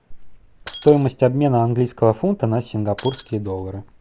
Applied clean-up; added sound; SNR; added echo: none; Shatter; 18 dB; none.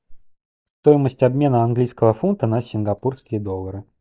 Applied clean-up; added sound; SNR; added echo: neural mask model DeepFilterNet 3.